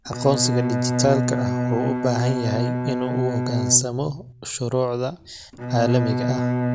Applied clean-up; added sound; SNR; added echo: none; Bowed string instrument; 1 dB; none.